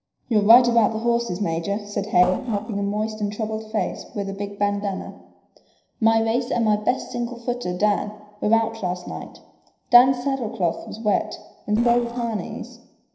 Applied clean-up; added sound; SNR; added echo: neural separator model SepFormer DNS4.